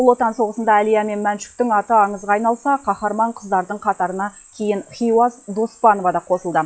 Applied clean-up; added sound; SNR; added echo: classical method log-MMSE.